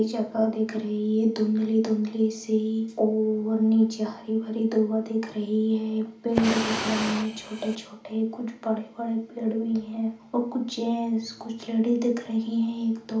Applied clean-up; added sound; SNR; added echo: none; Fire; 5 dB; reverberation time 0.4 s.